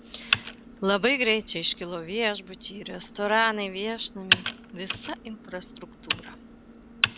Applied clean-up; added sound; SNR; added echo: none; Computer keyboard; 4 dB; none.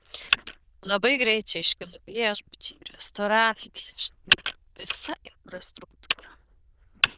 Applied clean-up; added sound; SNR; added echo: neural diffusion model UNIVERSE++.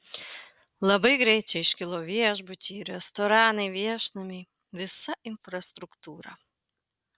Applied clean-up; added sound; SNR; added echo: none; none; none; none.